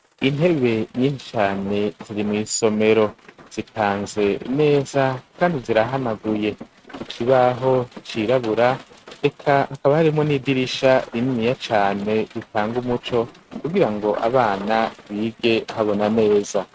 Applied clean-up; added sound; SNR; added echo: neural mask model RNNoise.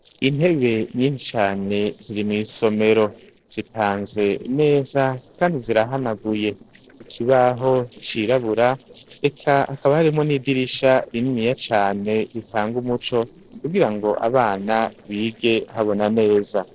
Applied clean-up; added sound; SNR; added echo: neural separator model SepFormer DNS4.